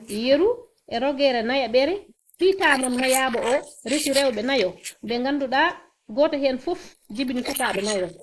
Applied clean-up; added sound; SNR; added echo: neural mask model Resemble Enhance denoiser.